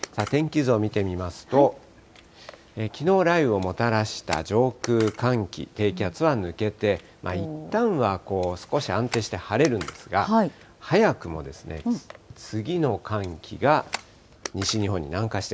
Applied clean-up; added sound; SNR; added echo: none; Camera; 19 dB; none.